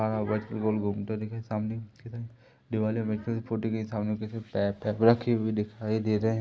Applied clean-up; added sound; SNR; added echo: none; none; none; none.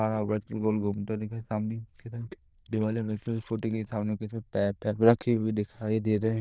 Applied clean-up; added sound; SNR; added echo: neural diffusion model UNIVERSE++.